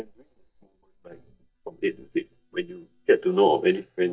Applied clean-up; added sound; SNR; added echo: neural mask model DeepFilterNet 3.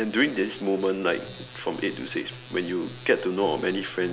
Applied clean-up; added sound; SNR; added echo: none; none; none; none.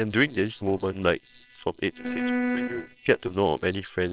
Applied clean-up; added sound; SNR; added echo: neural separator model SepFormer WHAMR!.